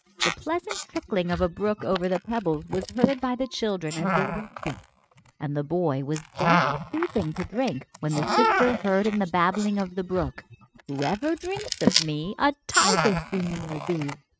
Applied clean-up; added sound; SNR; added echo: neural mask model RNNoise.